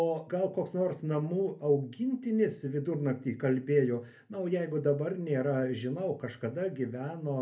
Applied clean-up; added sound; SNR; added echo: none; none; none; reverberation time 0.3 s.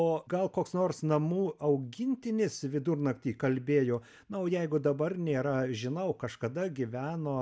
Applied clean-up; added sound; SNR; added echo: none; none; none; none.